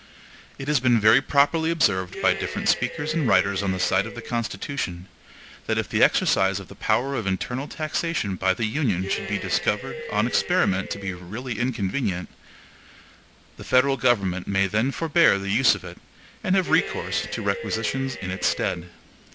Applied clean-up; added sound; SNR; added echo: none; Cheering; 11 dB; none.